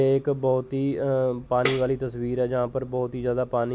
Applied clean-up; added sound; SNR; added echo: none; Tambourine; -1 dB; none.